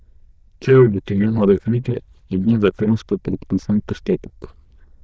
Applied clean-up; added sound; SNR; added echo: neural diffusion model UNIVERSE++.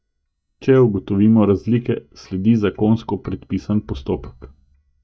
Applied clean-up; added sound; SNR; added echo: neural mask model DeepFilterNet 3.